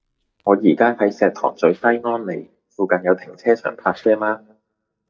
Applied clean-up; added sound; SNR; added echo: neural mask model DeepFilterNet 3.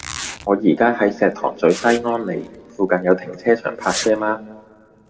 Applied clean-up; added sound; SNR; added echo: none; Zipper (clothing); 15 dB; reverberation time 1.4 s.